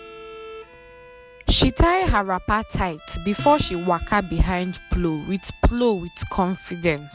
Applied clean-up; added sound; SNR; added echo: none; Bowed string instrument + Acoustic guitar; 18 dB; none.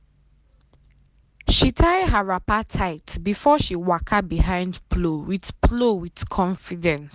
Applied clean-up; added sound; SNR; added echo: none; none; none; none.